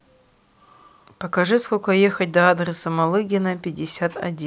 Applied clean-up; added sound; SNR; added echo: none; none; none; none.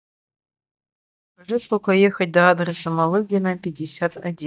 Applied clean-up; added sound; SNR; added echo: neural mask model DeepFilterNet 3.